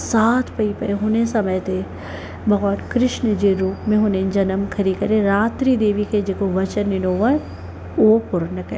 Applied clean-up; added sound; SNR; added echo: none; none; none; none.